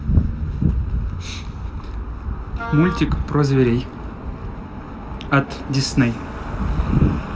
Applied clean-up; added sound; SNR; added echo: none; Wind instrument, woodwind instrument; 11 dB; reverberation time 1.2 s.